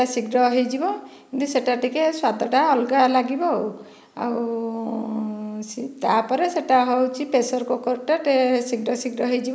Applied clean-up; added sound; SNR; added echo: none; none; none; none.